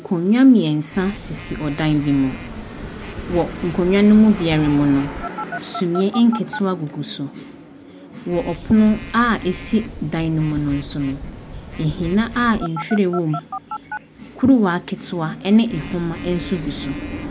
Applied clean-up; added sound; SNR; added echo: none; Telephone; 14 dB; none.